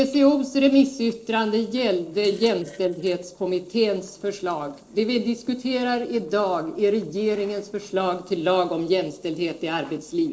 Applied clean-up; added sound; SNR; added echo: neural separator model SepFormer DNS4.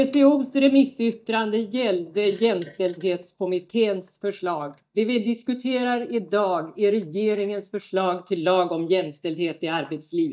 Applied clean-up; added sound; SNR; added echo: neural mask model DeepFilterNet 3.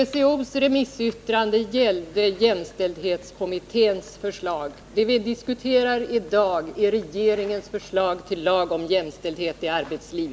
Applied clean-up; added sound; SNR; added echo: none; none; none; none.